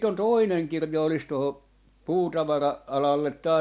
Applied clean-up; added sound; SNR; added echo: none; none; none; none.